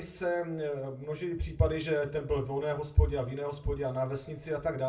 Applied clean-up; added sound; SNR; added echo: none; none; none; reverberation time 0.3 s.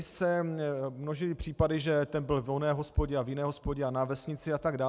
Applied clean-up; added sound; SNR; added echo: none; none; none; none.